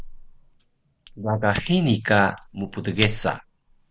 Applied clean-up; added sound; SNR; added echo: none; Fire; 10 dB; none.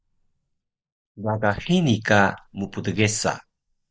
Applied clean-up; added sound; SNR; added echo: neural mask model DeepFilterNet 3.